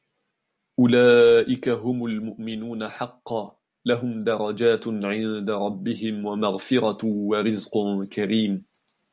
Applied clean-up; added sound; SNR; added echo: none; none; none; none.